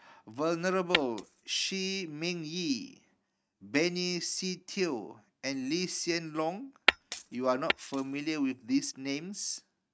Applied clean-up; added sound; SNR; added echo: neural mask model RNNoise.